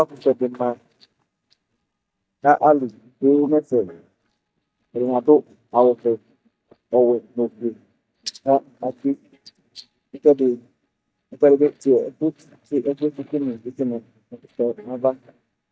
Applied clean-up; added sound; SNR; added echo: neural mask model DeepFilterNet 3.